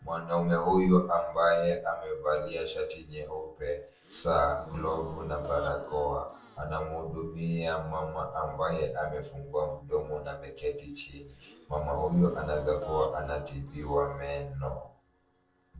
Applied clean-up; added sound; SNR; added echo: neural separator model SepFormer DNS4.